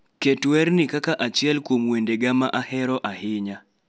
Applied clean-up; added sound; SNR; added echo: none; none; none; none.